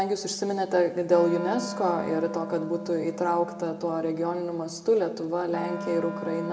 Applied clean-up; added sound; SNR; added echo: none; Wind instrument, woodwind instrument; 11 dB; reverberation time 1.2 s.